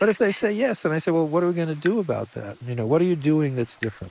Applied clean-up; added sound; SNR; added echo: neural mask model Resemble Enhance denoiser.